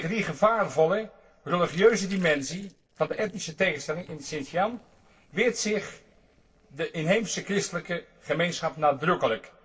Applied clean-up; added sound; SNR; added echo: neural separator model SepFormer DNS4.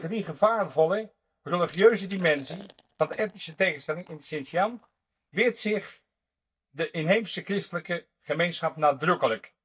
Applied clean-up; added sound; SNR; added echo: neural mask model DeepFilterNet 3.